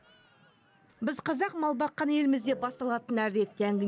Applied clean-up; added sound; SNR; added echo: none; Wind instrument, woodwind instrument; 18 dB; none.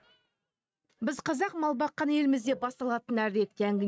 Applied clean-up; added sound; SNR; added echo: neural mask model RNNoise.